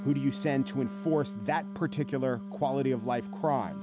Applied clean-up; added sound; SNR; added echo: none; Wind instrument, woodwind instrument; 9 dB; none.